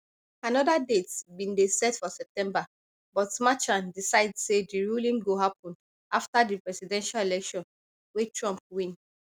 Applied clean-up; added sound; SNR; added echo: none; none; none; none.